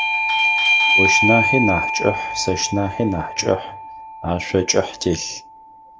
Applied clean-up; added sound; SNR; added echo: none; Bell / Doorbell; -1 dB; none.